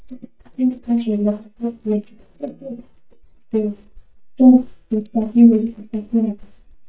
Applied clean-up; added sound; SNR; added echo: neural mask model DeepFilterNet 3.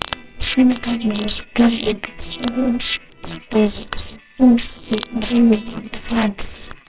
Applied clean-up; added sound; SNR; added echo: neural separator model SepFormer WHAMR!.